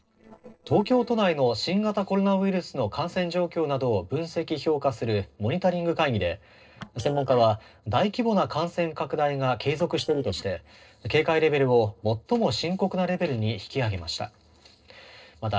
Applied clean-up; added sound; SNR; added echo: neural separator model SepFormer DNS4.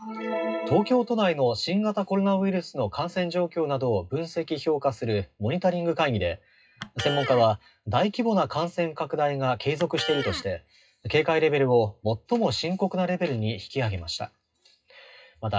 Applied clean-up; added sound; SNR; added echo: classical method WPE with log-MMSE.